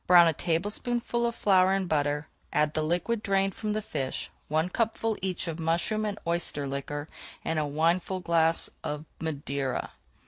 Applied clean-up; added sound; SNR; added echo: none; none; none; none.